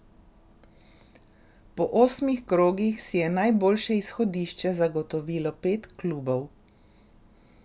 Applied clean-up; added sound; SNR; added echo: none; none; none; none.